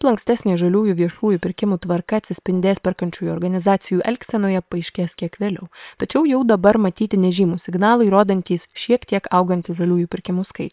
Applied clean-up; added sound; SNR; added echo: neural separator model SepFormer WHAM!.